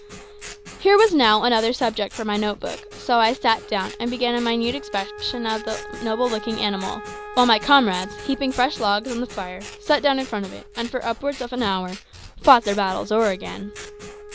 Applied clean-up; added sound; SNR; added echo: none; Scissors + Wind instrument, woodwind instrument; 15 dB; none.